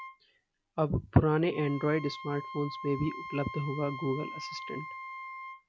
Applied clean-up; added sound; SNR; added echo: none; Wind instrument, woodwind instrument; 11 dB; none.